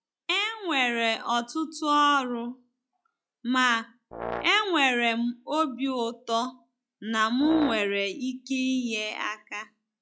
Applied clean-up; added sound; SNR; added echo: classical method log-MMSE.